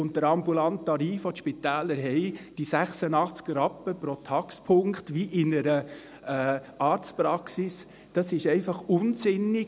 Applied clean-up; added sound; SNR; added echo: none; none; none; none.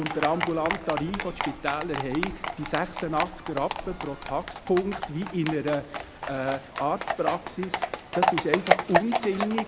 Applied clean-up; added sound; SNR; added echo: none; Livestock, farm animals, working animals; 1 dB; none.